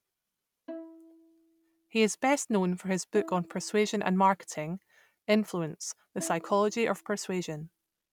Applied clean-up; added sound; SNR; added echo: none; Bowed string instrument; 19 dB; none.